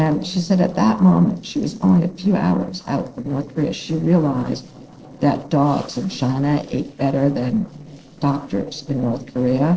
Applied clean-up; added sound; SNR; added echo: neural separator model SepFormer DNS4.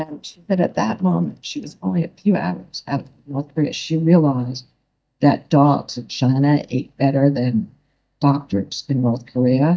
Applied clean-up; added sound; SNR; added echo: neural mask model DeepFilterNet 3.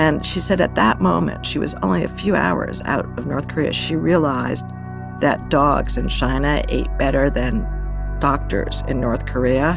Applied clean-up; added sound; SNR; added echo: none; none; none; none.